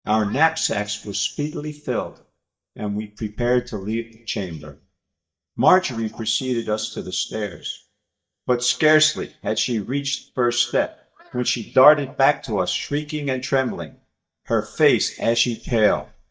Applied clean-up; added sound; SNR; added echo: neural mask model DeepFilterNet 3.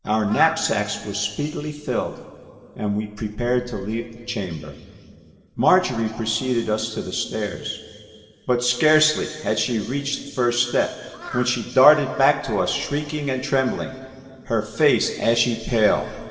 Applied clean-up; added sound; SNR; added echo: neural separator model SepFormer DNS4.